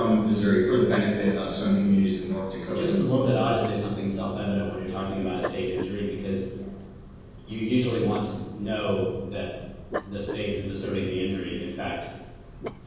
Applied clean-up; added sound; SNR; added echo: none; Dog; 14 dB; reverberation time 1.3 s.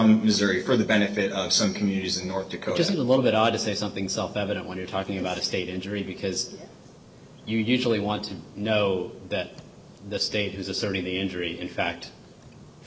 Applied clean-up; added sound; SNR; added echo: none; none; none; none.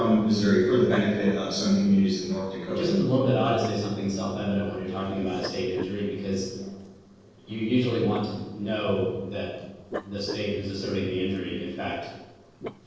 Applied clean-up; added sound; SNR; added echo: neural separator model SepFormer DNS4.